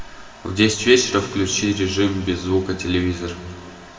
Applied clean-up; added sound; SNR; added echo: none; none; none; reverberation time 1.7 s.